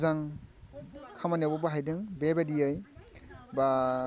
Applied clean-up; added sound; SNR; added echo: none; none; none; none.